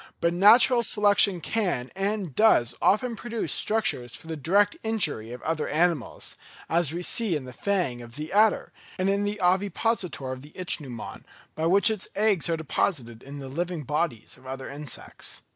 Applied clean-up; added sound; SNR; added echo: neural mask model Resemble Enhance denoiser.